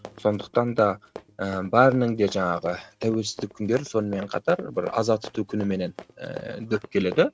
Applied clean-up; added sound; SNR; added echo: neural mask model RNNoise.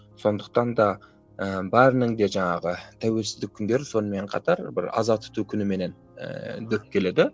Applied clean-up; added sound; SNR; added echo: none; none; none; none.